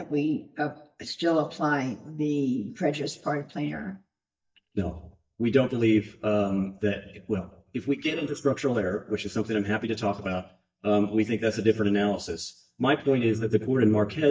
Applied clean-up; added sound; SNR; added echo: neural mask model DeepFilterNet 3.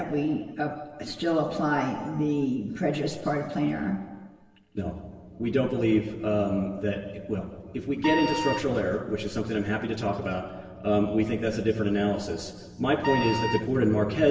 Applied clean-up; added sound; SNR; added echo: none; Wind instrument, woodwind instrument; 5 dB; reverberation time 1.3 s.